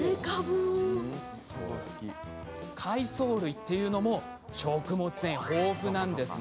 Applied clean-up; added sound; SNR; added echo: none; none; none; none.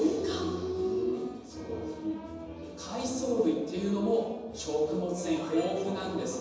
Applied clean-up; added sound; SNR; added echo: none; none; none; reverberation time 1.1 s.